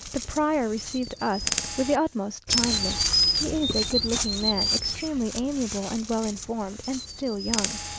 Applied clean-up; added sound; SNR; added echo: none; Chirp, tweet; 0 dB; none.